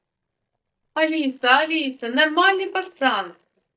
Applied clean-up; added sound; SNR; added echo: neural mask model DeepFilterNet 3.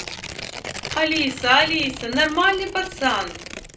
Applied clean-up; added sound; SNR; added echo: none; Tearing; 12 dB; reverberation time 0.3 s.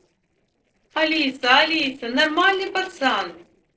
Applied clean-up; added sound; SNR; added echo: neural separator model SepFormer DNS4.